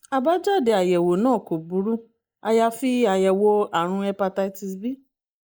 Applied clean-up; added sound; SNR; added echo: neural mask model Resemble Enhance denoiser.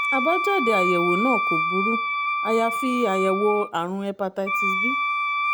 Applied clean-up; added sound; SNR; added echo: none; Wind instrument, woodwind instrument; 0 dB; none.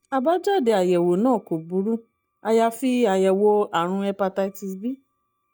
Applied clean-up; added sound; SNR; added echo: neural mask model DeepFilterNet 3.